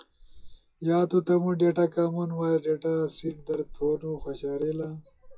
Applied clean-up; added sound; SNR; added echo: classical method WPE with log-MMSE.